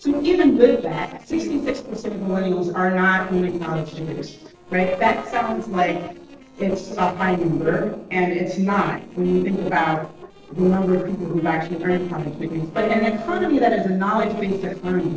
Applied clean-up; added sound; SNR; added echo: neural separator model SepFormer DNS4.